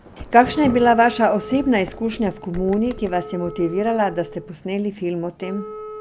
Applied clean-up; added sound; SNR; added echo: none; Wind instrument, woodwind instrument + Thunder / Rain; 14 dB; none.